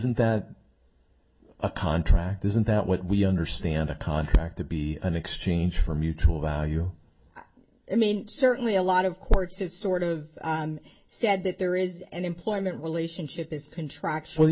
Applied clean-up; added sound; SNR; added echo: none; none; none; none.